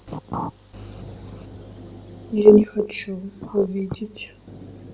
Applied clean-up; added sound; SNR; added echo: none; none; none; none.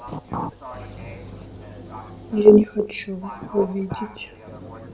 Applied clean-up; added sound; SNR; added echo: none; Livestock, farm animals, working animals; 18 dB; none.